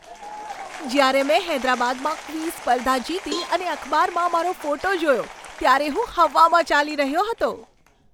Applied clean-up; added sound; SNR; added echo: none; Applause / Crowd + Cowbell; 15 dB; none.